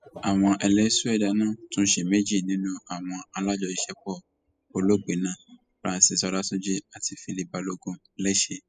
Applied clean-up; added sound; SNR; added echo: classical method spectral subtraction.